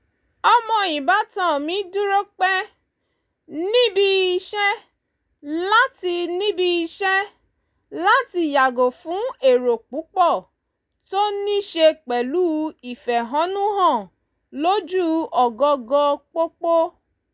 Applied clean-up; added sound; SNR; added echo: none; none; none; none.